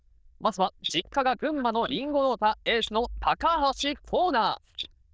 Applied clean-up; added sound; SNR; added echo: neural diffusion model UNIVERSE++.